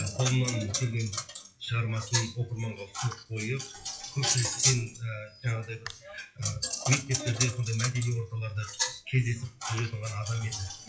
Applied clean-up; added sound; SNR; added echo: classical method WPE with log-MMSE.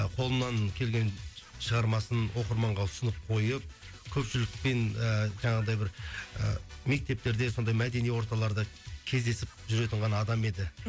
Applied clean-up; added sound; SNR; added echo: none; none; none; none.